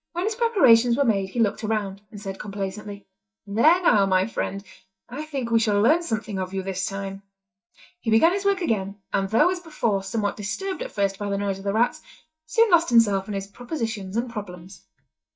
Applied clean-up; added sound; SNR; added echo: neural mask model DeepFilterNet 3.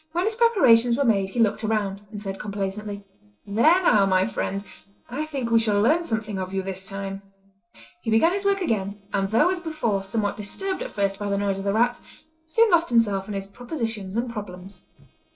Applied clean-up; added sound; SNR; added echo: neural separator model SepFormer DNS4.